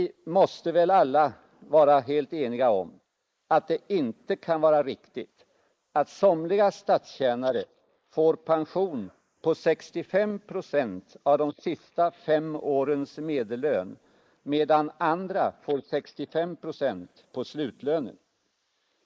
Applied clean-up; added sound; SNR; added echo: neural mask model Resemble Enhance denoiser.